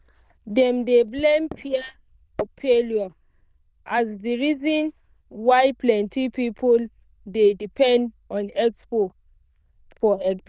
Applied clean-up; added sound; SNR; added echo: neural diffusion model UNIVERSE++.